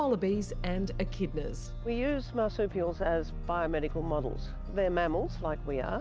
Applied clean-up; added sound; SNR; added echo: none; Growling; 7 dB; none.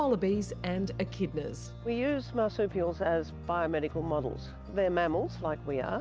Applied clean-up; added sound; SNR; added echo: none; none; none; none.